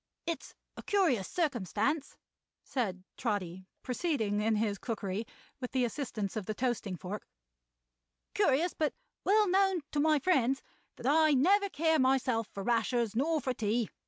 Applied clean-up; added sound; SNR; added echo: none; none; none; none.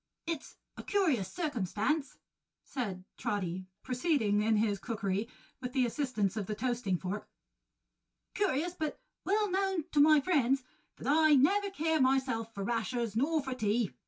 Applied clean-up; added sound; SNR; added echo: none; none; none; reverberation time 0.1 s.